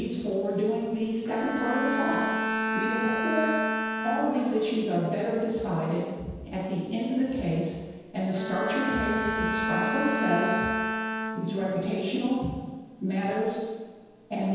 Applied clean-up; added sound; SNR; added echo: none; Bowed string instrument; 3 dB; reverberation time 1.2 s.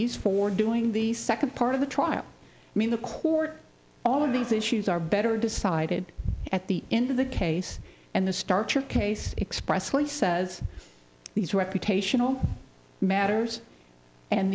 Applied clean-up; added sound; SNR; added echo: none; none; none; none.